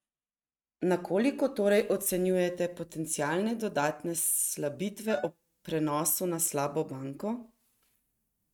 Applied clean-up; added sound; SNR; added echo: neural mask model RNNoise.